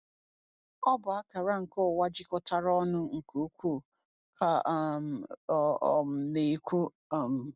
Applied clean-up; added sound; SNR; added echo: none; none; none; none.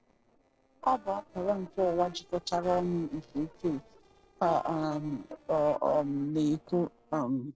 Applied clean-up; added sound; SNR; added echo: neural separator model SepFormer DNS4.